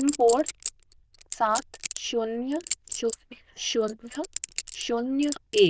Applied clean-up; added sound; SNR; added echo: neural diffusion model UNIVERSE++.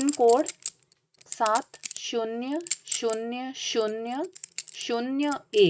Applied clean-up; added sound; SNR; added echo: neural mask model RNNoise.